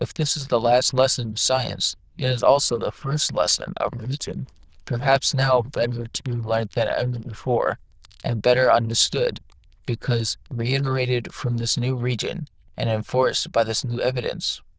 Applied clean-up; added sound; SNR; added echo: neural diffusion model UNIVERSE++.